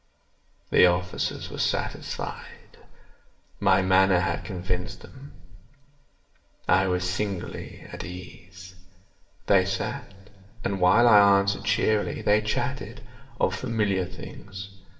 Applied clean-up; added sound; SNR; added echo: none; none; none; reverberation time 2.4 s.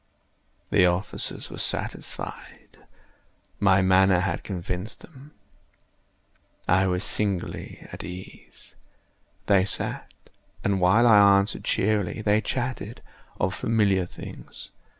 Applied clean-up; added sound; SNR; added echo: none; none; none; none.